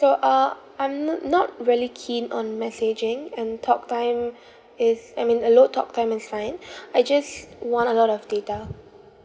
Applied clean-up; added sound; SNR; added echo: none; none; none; none.